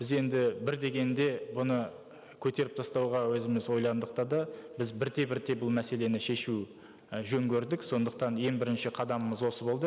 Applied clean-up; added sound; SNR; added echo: none; none; none; none.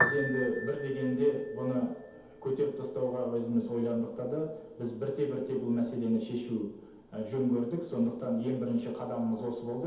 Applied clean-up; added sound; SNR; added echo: none; Piano; 10 dB; reverberation time 0.8 s.